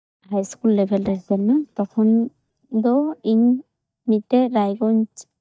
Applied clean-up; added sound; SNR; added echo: neural mask model DeepFilterNet 3.